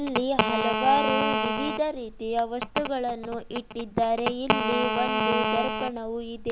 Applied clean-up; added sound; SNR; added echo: none; Telephone; 0 dB; none.